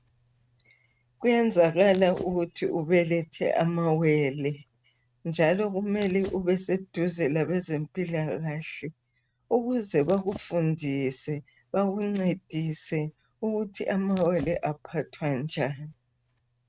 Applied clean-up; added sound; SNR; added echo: neural mask model RNNoise.